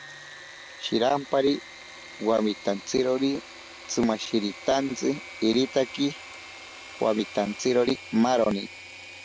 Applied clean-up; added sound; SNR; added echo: none; Engine / Mechanisms; 16 dB; none.